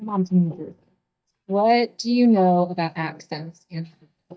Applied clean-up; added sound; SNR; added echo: neural mask model DeepFilterNet 3.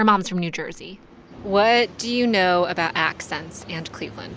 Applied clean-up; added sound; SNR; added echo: none; none; none; none.